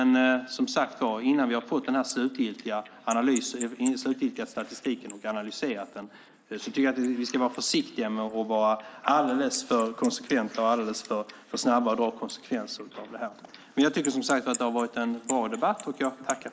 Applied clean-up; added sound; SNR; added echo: neural mask model Resemble Enhance denoiser.